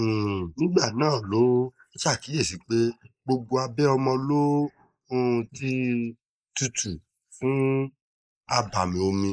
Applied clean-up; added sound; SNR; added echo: neural mask model Resemble Enhance denoiser.